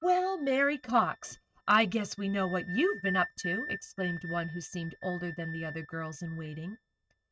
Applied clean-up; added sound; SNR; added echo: neural mask model RNNoise.